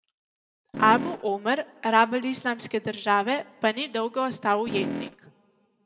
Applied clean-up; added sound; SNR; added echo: none; Fart; 5 dB; reverberation time 0.7 s.